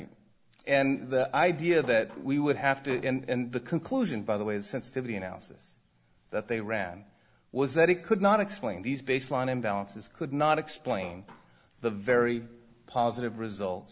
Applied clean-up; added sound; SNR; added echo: none; Thump, thud; 20 dB; none.